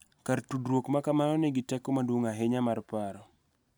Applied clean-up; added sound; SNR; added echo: none; none; none; none.